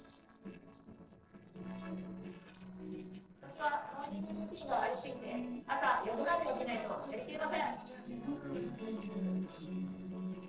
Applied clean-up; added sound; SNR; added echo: neural separator model SepFormer DNS4.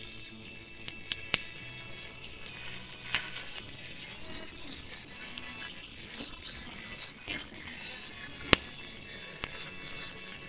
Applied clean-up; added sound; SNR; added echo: neural separator model SepFormer WHAMR!.